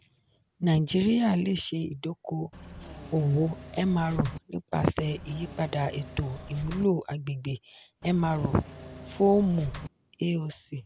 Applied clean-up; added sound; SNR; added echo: none; Engine / Mechanisms; 14 dB; none.